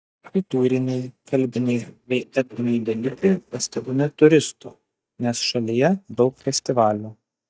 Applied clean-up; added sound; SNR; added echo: neural mask model DeepFilterNet 3.